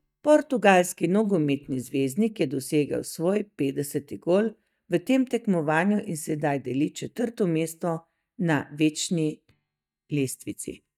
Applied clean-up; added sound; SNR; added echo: neural mask model DeepFilterNet 3.